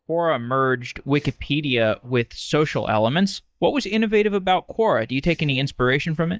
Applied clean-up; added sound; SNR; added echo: neural mask model DeepFilterNet 3.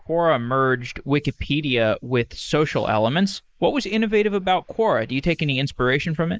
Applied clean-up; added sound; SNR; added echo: neural mask model Resemble Enhance denoiser.